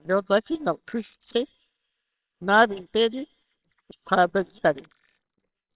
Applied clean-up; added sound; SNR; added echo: neural separator model SepFormer WHAMR!.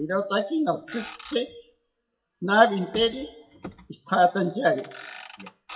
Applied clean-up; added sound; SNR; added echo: classical method WPE with log-MMSE.